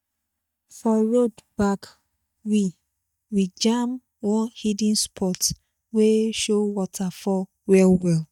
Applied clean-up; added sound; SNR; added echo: neural mask model DeepFilterNet 3.